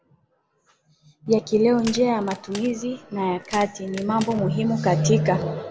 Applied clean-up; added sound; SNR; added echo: none; Crack; 18 dB; none.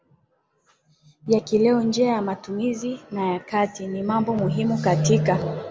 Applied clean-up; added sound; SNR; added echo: none; none; none; none.